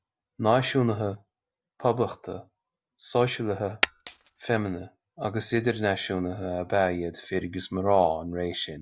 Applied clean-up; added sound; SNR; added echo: none; Glass; 4 dB; none.